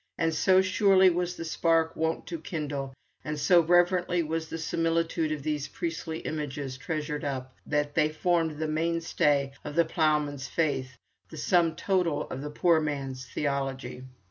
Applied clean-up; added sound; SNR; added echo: none; none; none; none.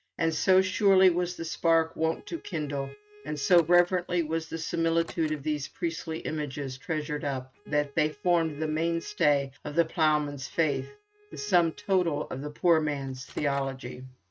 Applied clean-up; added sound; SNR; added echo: neural mask model RNNoise.